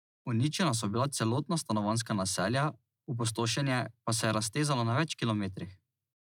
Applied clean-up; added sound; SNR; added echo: none; none; none; none.